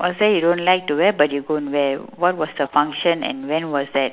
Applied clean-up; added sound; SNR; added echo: none; none; none; none.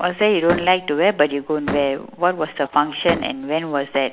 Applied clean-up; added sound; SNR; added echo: none; Slam; 12 dB; none.